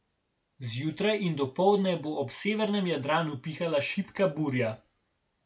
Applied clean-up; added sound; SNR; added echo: none; none; none; none.